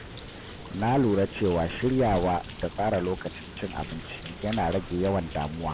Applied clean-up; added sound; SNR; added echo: none; Rain; 11 dB; none.